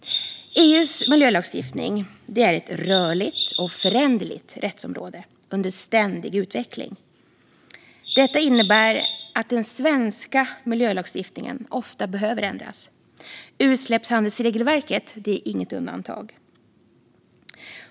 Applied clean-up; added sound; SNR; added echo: none; Bird vocalization, bird call, bird song; 4 dB; none.